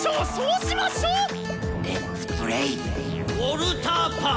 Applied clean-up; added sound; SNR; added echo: none; none; none; none.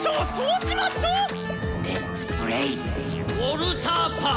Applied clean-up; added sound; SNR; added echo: none; Squeak; 18 dB; none.